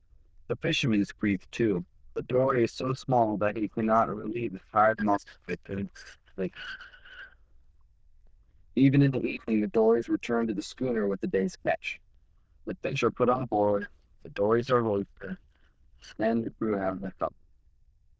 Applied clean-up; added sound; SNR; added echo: neural diffusion model UNIVERSE++.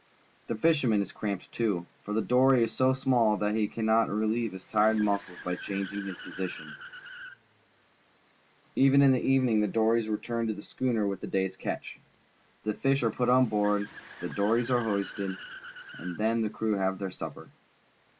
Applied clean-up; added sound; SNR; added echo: none; Accelerating, revving, vroom / Car; 20 dB; none.